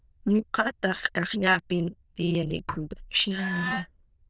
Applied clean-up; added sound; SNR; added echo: neural diffusion model UNIVERSE++.